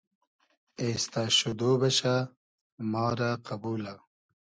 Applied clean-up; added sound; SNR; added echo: none; none; none; none.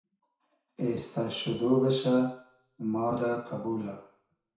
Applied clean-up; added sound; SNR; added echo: none; none; none; reverberation time 0.6 s.